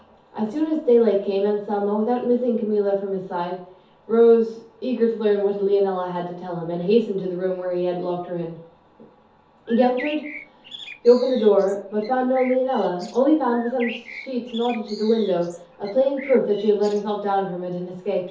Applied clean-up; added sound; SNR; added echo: none; Bird; 18 dB; reverberation time 0.5 s.